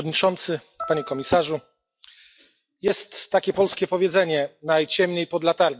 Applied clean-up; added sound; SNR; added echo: classical method log-MMSE.